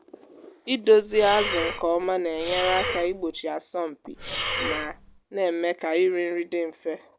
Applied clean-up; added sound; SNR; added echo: none; Breathing; 5 dB; none.